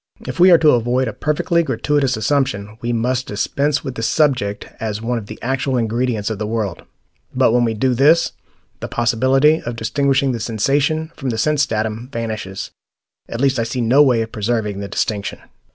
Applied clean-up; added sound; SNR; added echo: none; none; none; none.